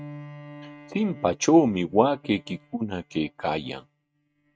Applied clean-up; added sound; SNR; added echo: neural mask model RNNoise.